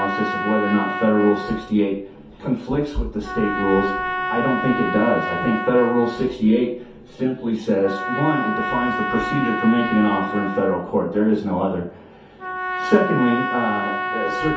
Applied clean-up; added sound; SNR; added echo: none; Trumpet; 6 dB; reverberation time 0.5 s.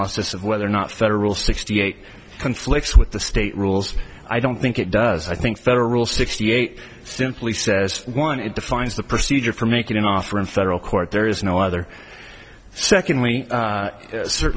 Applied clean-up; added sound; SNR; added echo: none; none; none; none.